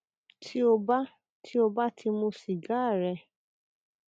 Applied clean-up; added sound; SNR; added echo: none; none; none; none.